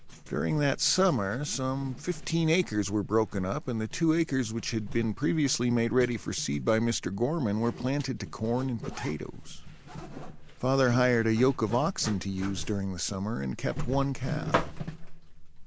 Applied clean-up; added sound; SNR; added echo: none; Zipper (clothing); 10 dB; none.